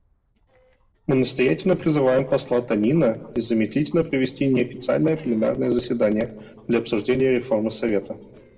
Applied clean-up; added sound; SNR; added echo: neural separator model SepFormer DNS4.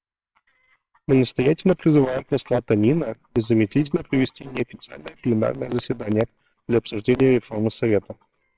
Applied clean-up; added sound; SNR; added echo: neural separator model SepFormer WHAMR!.